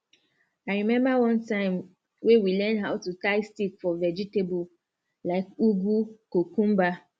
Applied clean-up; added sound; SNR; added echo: none; none; none; none.